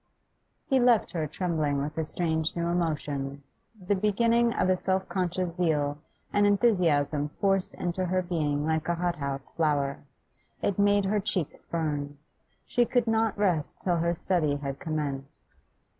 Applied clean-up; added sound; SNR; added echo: none; none; none; none.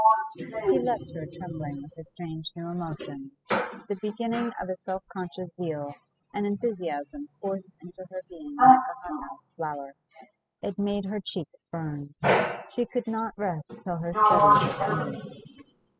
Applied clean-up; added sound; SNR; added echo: classical method spectral subtraction.